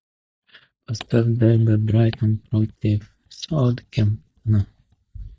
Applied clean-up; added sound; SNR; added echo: neural mask model DeepFilterNet 3.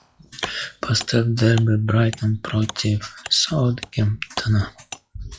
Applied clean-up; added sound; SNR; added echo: classical method log-MMSE.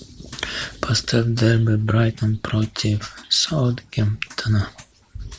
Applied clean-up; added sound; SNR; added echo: none; none; none; none.